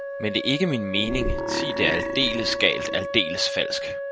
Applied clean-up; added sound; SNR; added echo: none; Wind instrument, woodwind instrument + Burping, eructation; 3 dB; none.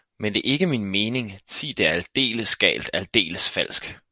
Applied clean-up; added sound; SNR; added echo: none; none; none; none.